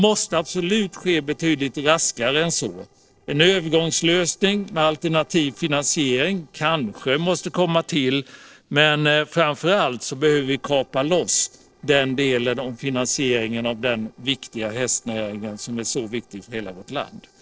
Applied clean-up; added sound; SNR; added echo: neural separator model SepFormer DNS4.